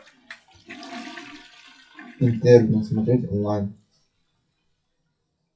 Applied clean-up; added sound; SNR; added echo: classical method WPE with log-MMSE.